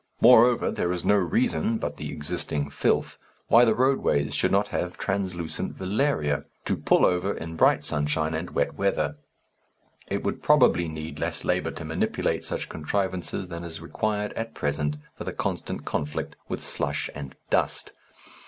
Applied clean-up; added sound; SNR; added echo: none; none; none; none.